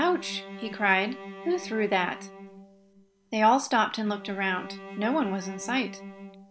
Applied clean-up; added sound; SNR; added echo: none; Bowed string instrument; 14 dB; none.